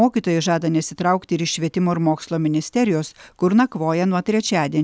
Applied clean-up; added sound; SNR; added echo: none; none; none; none.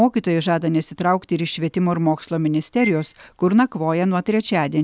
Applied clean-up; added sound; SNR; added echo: none; Bowed string instrument; 14 dB; none.